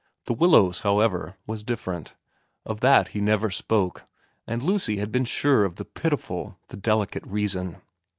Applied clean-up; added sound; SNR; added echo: none; none; none; none.